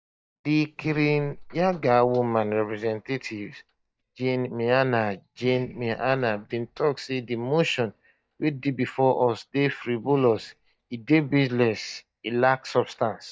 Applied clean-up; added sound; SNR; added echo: neural mask model DeepFilterNet 3.